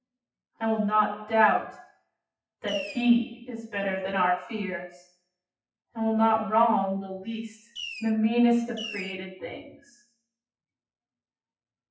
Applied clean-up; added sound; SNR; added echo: classical method WPE with log-MMSE.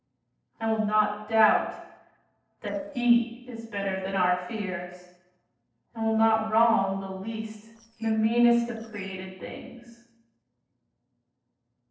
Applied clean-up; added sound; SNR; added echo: neural separator model SepFormer DNS4.